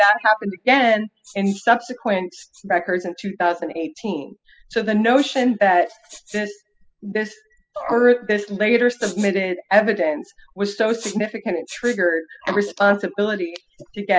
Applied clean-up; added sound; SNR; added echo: classical method spectral subtraction.